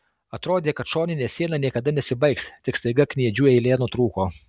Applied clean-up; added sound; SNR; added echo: none; none; none; none.